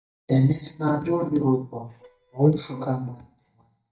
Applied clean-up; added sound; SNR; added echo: neural mask model DeepFilterNet 3.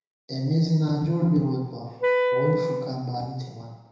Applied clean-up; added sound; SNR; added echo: none; Wind instrument, woodwind instrument; 0 dB; reverberation time 1.0 s.